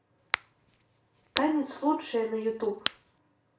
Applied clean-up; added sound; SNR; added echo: none; Crack; 5 dB; reverberation time 0.3 s.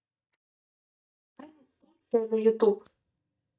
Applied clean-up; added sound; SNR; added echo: neural mask model DeepFilterNet 3.